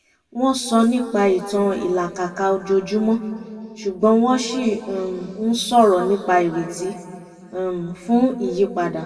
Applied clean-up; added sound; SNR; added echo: none; none; none; reverberation time 2.5 s.